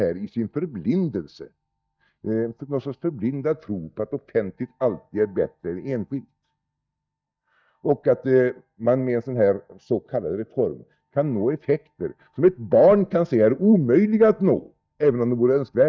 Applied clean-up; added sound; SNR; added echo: neural mask model DeepFilterNet 3.